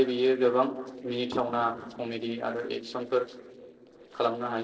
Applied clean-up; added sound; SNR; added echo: neural separator model SepFormer DNS4.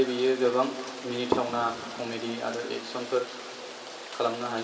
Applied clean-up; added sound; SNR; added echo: none; Rain; 13 dB; reverberation time 2.5 s.